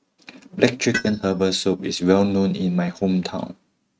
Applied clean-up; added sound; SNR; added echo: neural mask model RNNoise.